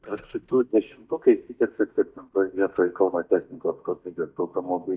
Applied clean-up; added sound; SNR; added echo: neural mask model DeepFilterNet 3.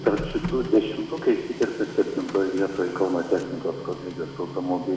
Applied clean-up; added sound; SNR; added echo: none; Printer; 12 dB; reverberation time 2.1 s.